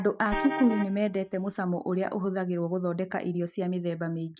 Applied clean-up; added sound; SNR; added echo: neural mask model RNNoise.